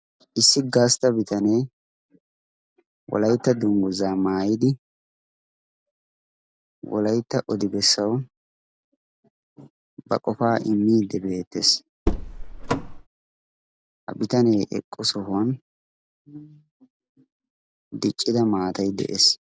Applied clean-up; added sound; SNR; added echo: none; Car; 1 dB; none.